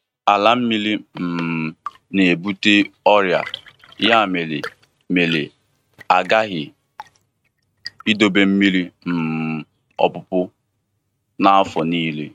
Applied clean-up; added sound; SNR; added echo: neural mask model RNNoise.